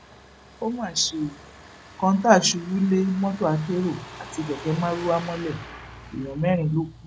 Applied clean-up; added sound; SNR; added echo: none; Truck; 17 dB; none.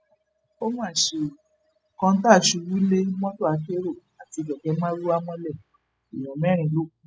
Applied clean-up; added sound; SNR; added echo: classical method spectral subtraction.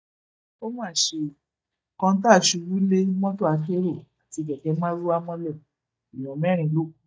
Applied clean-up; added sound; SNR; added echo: neural mask model DeepFilterNet 3.